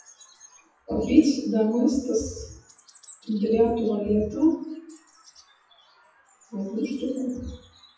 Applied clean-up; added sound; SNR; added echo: classical method WPE with log-MMSE.